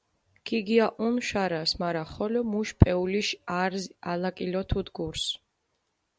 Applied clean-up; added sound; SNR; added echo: none; none; none; none.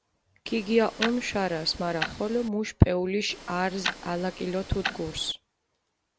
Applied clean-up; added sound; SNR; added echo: none; Tick-tock; 9 dB; none.